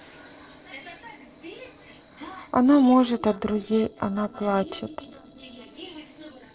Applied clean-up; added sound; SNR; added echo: neural separator model SepFormer DNS4.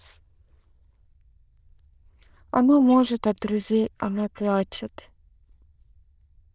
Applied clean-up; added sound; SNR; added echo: neural diffusion model UNIVERSE++.